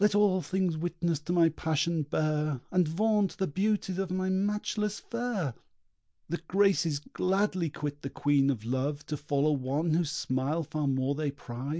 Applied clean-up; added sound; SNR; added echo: none; none; none; none.